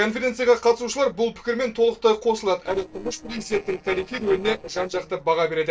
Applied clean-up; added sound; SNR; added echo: neural separator model SepFormer DNS4.